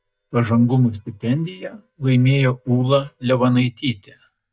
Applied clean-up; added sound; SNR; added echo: neural mask model DeepFilterNet 3.